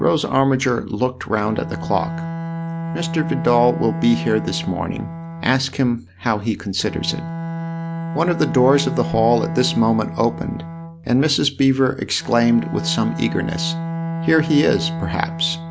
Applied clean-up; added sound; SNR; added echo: none; Bowed string instrument; 7 dB; none.